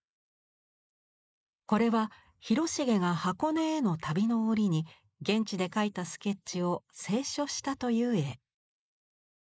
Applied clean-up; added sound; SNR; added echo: neural mask model Resemble Enhance denoiser.